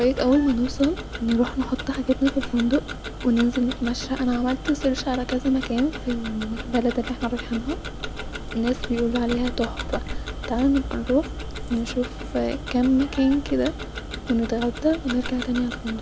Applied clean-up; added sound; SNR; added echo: none; Tick-tock; 8 dB; none.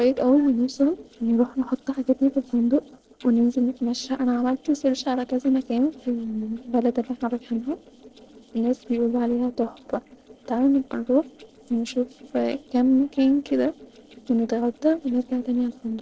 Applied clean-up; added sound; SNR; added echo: neural separator model SepFormer DNS4.